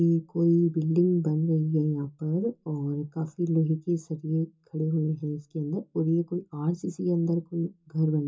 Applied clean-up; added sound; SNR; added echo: none; none; none; reverberation time 0.2 s.